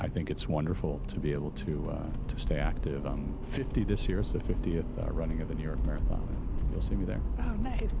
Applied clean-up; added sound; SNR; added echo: none; Accelerating, revving, vroom; -3 dB; none.